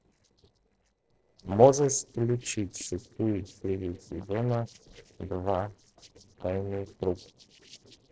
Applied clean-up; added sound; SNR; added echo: neural separator model SepFormer DNS4.